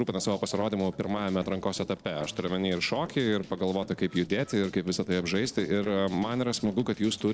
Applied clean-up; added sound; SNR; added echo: neural separator model SepFormer DNS4.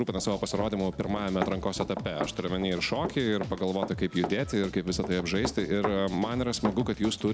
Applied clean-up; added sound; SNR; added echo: none; Run; 10 dB; none.